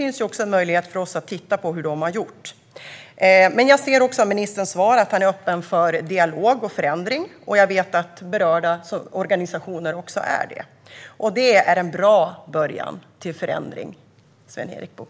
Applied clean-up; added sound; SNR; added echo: none; none; none; none.